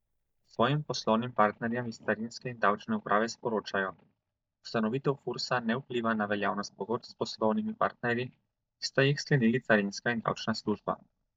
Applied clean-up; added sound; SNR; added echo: neural mask model DeepFilterNet 3.